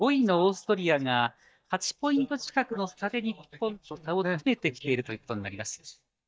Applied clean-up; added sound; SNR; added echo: neural mask model DeepFilterNet 3.